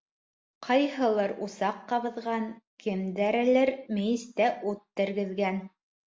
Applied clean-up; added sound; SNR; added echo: none; none; none; none.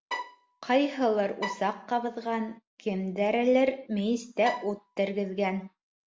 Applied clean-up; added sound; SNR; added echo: none; Bowed string instrument; 10 dB; none.